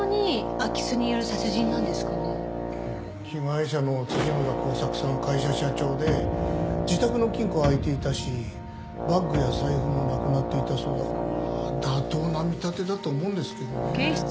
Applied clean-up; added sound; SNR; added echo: none; Brass instrument; 4 dB; none.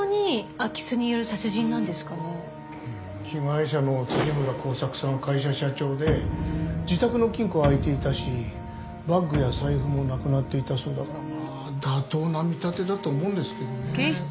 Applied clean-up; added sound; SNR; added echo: none; none; none; none.